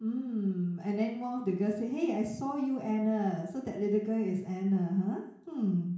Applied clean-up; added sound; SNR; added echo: none; none; none; reverberation time 0.6 s.